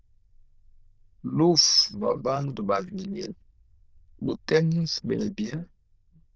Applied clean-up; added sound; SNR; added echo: neural diffusion model UNIVERSE++.